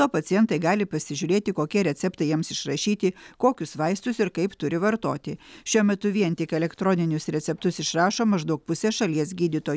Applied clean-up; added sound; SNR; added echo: none; none; none; none.